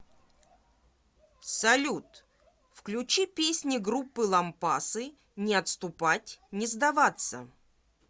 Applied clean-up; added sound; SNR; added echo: none; none; none; none.